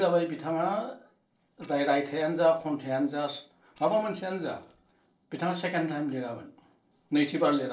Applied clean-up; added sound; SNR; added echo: neural separator model SepFormer DNS4.